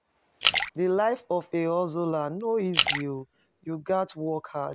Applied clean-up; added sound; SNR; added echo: none; Splash, splatter; 4 dB; none.